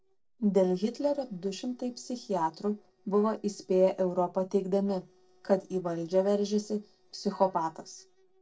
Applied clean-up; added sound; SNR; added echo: neural separator model SepFormer DNS4.